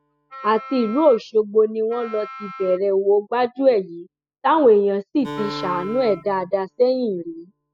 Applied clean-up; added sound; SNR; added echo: classical method spectral subtraction.